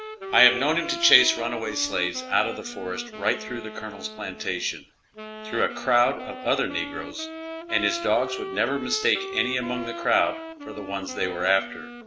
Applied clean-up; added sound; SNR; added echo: none; Wind instrument, woodwind instrument; 11 dB; none.